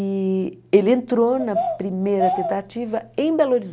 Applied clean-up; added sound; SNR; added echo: none; Bird vocalization, bird call, bird song; 6 dB; none.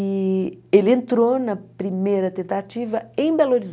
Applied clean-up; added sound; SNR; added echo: none; none; none; none.